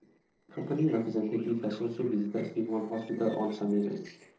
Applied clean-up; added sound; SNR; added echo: neural separator model SepFormer DNS4.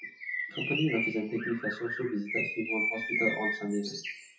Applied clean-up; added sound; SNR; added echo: classical method WPE with log-MMSE.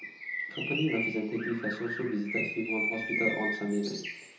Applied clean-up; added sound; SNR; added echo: none; Bird; 2 dB; reverberation time 0.6 s.